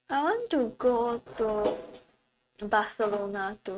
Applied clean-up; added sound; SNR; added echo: neural mask model RNNoise.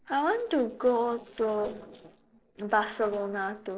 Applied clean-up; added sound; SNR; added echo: neural separator model SepFormer DNS4.